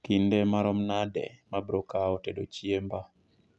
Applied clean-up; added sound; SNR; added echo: none; none; none; none.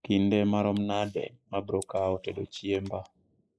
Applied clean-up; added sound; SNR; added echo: neural mask model Resemble Enhance denoiser.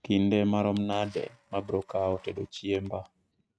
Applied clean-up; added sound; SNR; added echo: neural mask model RNNoise.